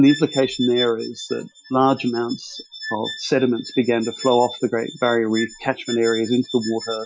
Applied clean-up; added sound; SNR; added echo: classical method Wiener filter.